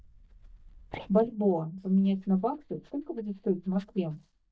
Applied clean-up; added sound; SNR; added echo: neural mask model DeepFilterNet 3.